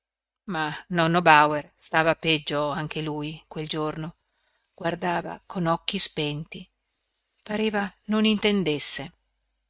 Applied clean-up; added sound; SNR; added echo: neural mask model RNNoise.